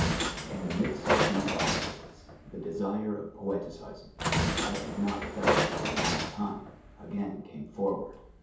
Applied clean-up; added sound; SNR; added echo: none; Train; -3 dB; reverberation time 0.7 s.